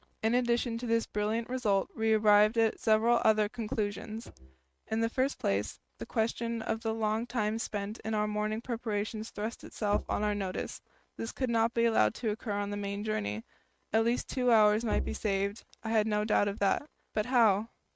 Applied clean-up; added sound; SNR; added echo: neural mask model RNNoise.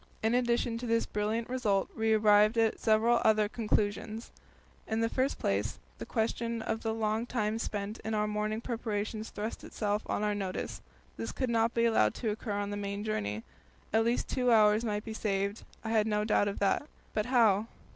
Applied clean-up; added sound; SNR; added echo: none; none; none; none.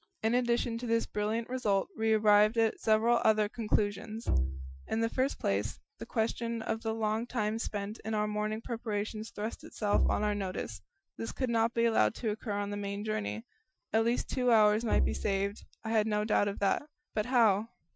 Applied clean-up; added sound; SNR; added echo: classical method Wiener filter.